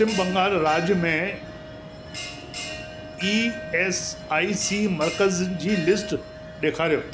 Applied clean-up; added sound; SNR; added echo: none; Bell; 11 dB; none.